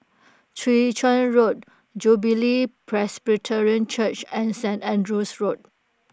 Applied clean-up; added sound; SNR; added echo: none; none; none; none.